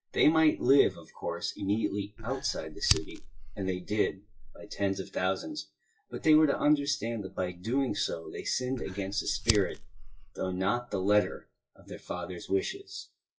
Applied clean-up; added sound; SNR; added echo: classical method WPE with log-MMSE.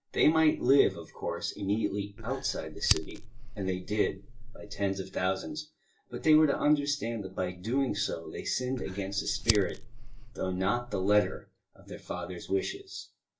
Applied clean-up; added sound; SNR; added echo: none; Fire; 6 dB; reverberation time 0.2 s.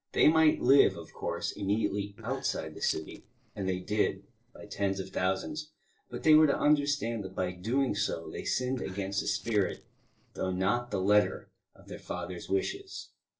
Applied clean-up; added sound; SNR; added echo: neural separator model SepFormer DNS4.